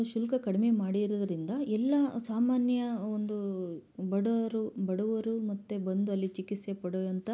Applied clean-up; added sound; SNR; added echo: none; none; none; none.